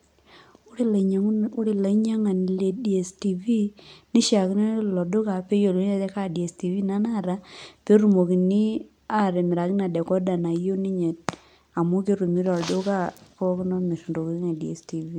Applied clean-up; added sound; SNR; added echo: none; none; none; none.